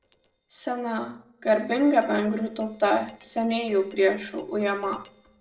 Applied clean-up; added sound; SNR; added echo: neural separator model SepFormer DNS4.